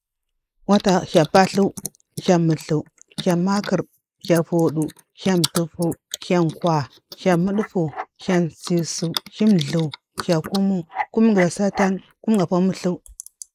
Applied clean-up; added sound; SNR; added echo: neural mask model Resemble Enhance denoiser.